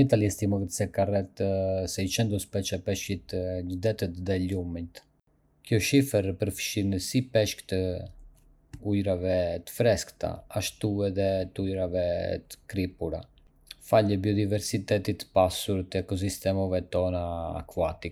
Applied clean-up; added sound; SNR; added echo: none; none; none; none.